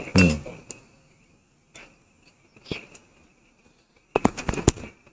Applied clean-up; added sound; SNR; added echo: neural mask model RNNoise.